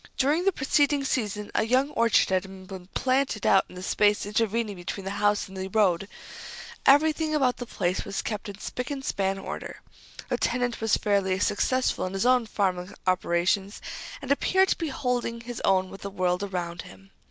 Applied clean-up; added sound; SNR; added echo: none; none; none; none.